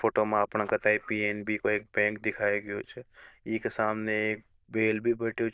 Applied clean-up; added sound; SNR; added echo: neural diffusion model UNIVERSE++.